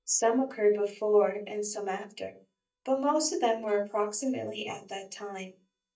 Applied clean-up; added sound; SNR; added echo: neural mask model DeepFilterNet 3.